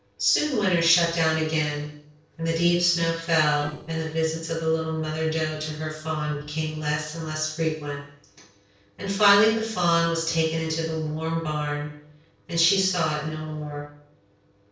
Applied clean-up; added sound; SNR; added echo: neural separator model SepFormer DNS4.